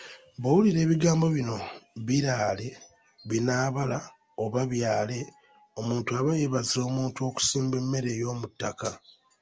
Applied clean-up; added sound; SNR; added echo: none; none; none; none.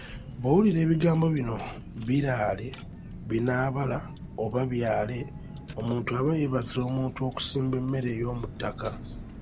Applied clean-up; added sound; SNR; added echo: none; Car; 13 dB; none.